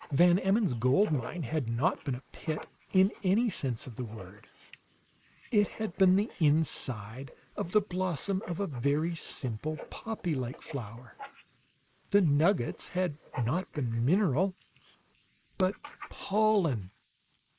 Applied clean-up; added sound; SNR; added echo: neural mask model Resemble Enhance denoiser.